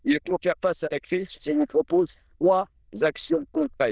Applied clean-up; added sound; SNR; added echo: neural diffusion model UNIVERSE++.